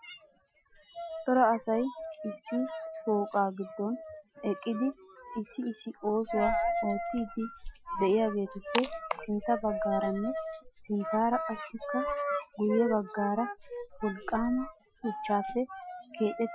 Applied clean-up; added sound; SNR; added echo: classical method Wiener filter.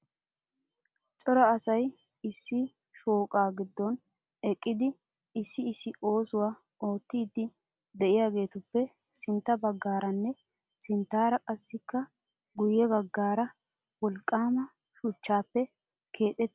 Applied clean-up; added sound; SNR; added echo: none; none; none; none.